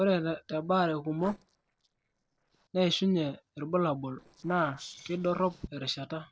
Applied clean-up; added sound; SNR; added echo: neural separator model SepFormer DNS4.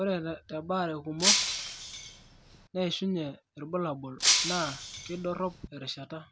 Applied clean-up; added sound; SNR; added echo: none; Shatter; -4 dB; none.